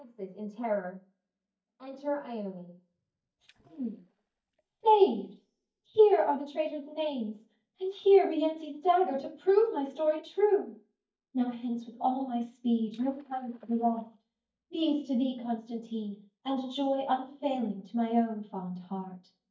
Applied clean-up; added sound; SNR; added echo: neural mask model DeepFilterNet 3.